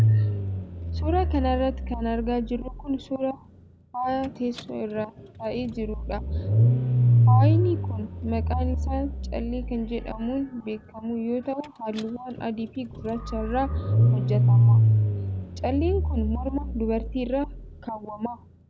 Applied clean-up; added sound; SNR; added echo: none; Engine starting / Car; -5 dB; none.